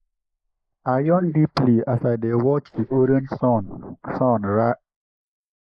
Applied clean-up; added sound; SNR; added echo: neural mask model Resemble Enhance denoiser.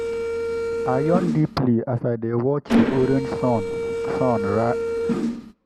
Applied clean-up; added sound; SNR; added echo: none; Mechanisms; 1 dB; none.